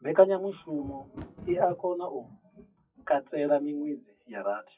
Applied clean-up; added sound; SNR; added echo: classical method WPE with log-MMSE.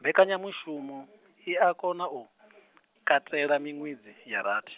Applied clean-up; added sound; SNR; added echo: none; none; none; none.